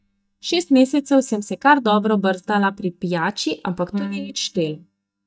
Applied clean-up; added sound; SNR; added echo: neural mask model DeepFilterNet 3.